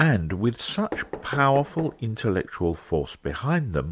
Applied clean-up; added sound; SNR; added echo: none; Knock + Cutlery, silverware; 16 dB; none.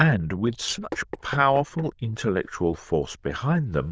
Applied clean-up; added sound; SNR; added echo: neural diffusion model UNIVERSE++.